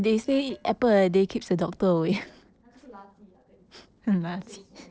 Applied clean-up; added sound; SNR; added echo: neural separator model SepFormer DNS4.